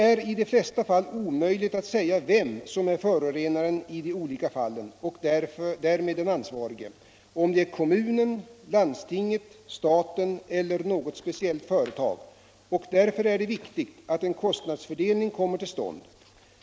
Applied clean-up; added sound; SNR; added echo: none; none; none; none.